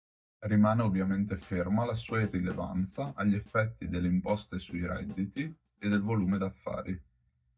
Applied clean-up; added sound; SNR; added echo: neural mask model DeepFilterNet 3.